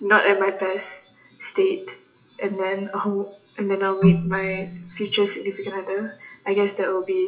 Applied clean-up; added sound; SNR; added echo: classical method WPE with log-MMSE.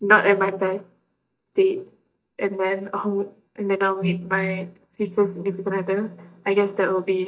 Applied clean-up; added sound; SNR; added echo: neural mask model DeepFilterNet 3.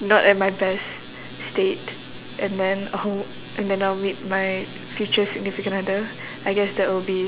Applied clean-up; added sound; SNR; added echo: none; none; none; none.